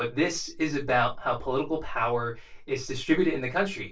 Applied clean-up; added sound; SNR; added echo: none; none; none; reverberation time 0.1 s.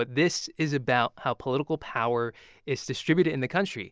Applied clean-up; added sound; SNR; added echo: none; none; none; none.